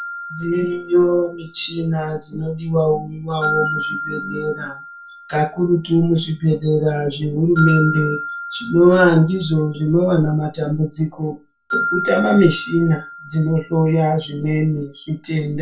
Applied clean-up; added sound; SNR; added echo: none; Glockenspiel; 11 dB; reverberation time 0.2 s.